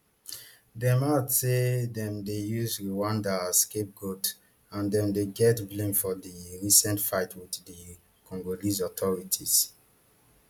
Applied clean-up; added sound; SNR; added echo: none; none; none; none.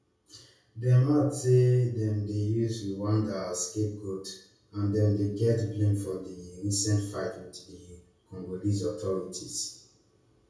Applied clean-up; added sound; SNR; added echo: none; none; none; reverberation time 0.6 s.